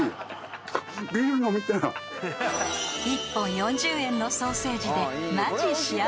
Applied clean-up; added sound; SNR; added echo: none; Trumpet; 16 dB; none.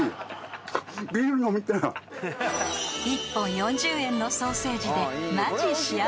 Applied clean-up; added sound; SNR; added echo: none; none; none; none.